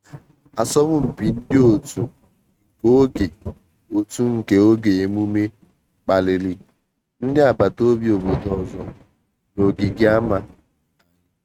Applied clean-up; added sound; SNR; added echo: neural mask model RNNoise.